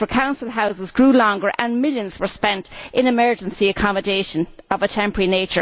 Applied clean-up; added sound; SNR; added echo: none; none; none; none.